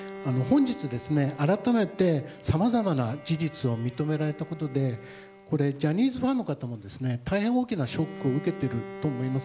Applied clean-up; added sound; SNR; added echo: none; Bowed string instrument; 17 dB; none.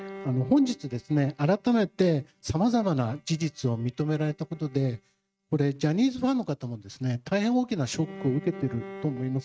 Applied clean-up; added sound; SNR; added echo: neural mask model RNNoise.